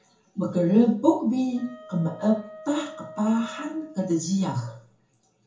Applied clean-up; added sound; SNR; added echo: none; Wind instrument, woodwind instrument; 20 dB; reverberation time 0.6 s.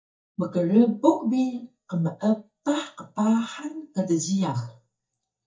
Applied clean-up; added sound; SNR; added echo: neural mask model DeepFilterNet 3.